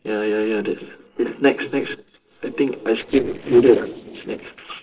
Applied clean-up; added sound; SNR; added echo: neural separator model SepFormer DNS4.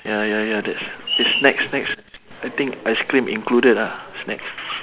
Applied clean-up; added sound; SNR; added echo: none; none; none; none.